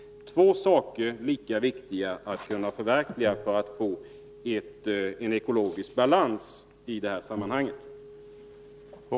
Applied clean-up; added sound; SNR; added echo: none; Acoustic guitar; 19 dB; none.